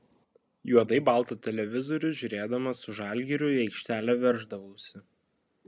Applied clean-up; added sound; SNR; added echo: none; none; none; none.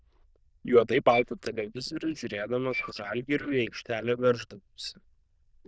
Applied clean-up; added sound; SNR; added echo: neural diffusion model UNIVERSE++.